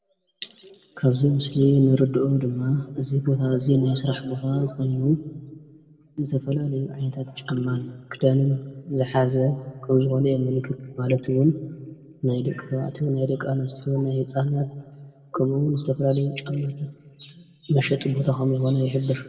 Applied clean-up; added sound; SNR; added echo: none; none; none; reverberation time 1.3 s.